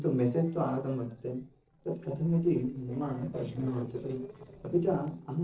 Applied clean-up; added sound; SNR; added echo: neural separator model SepFormer DNS4.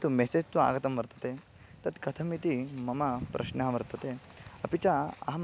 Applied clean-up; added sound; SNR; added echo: none; none; none; none.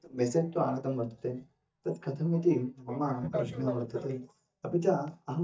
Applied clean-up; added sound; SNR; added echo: neural mask model DeepFilterNet 3.